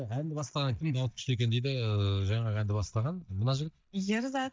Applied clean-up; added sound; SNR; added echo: neural mask model DeepFilterNet 3.